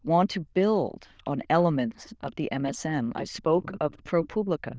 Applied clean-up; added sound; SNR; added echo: neural diffusion model UNIVERSE++.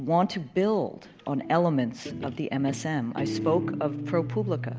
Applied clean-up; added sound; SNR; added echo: none; Guitar; 8 dB; none.